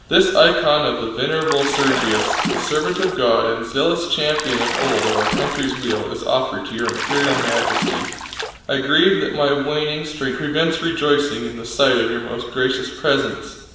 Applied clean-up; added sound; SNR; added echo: none; Bathtub (filling or washing) / Splash, splatter; 4 dB; reverberation time 1.0 s.